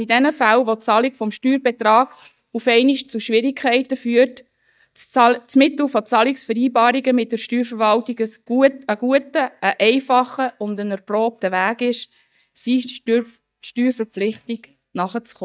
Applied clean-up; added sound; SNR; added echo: neural mask model DeepFilterNet 3.